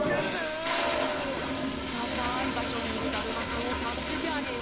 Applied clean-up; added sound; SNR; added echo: none; Toilet flush; -4 dB; none.